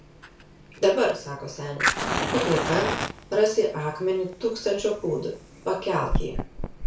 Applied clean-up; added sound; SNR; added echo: none; Fire; 4 dB; reverberation time 0.3 s.